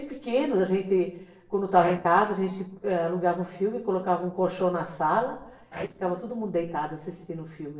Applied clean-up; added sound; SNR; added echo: neural separator model SepFormer DNS4.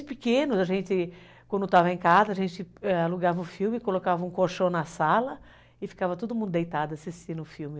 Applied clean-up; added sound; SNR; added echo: none; none; none; none.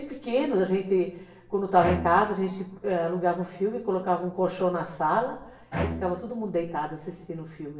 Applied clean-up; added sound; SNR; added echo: none; Bowed string instrument; 9 dB; reverberation time 0.8 s.